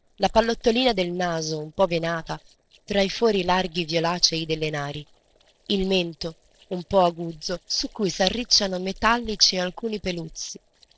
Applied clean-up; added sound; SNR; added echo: neural separator model SepFormer DNS4.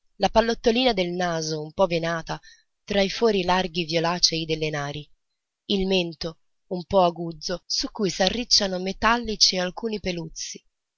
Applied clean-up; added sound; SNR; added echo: none; none; none; none.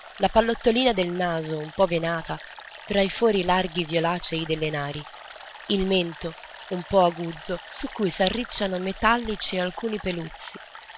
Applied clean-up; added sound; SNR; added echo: none; Stream; 17 dB; none.